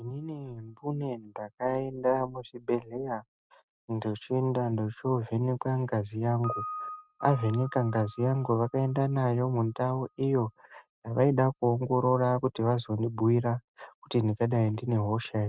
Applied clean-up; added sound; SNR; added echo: neural mask model RNNoise.